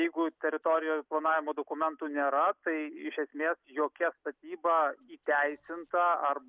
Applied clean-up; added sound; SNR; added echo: none; none; none; none.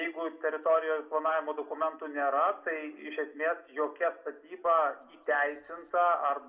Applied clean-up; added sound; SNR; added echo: none; none; none; reverberation time 0.8 s.